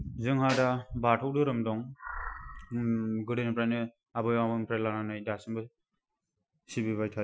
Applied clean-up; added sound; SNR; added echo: classical method Wiener filter.